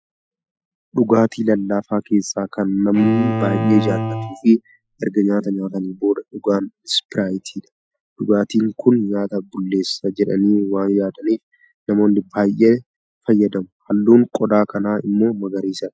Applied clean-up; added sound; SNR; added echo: classical method Wiener filter.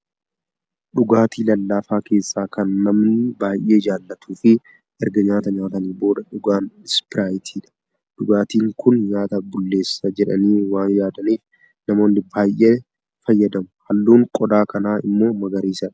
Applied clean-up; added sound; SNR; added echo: none; none; none; none.